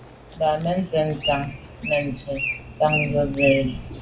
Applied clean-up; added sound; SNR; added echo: none; Bird; 8 dB; reverberation time 0.3 s.